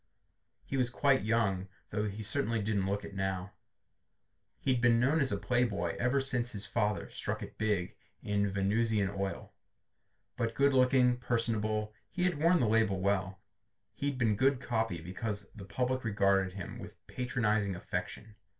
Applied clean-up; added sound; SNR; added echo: none; none; none; reverberation time 0.2 s.